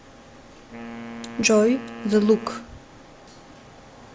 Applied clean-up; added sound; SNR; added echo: none; Wind instrument, woodwind instrument; 14 dB; none.